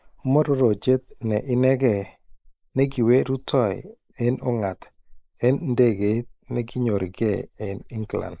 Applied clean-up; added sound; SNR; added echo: neural mask model Resemble Enhance denoiser.